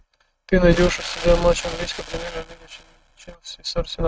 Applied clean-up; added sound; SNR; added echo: neural mask model RNNoise.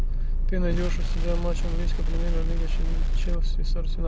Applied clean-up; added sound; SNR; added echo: none; Explosion; 16 dB; none.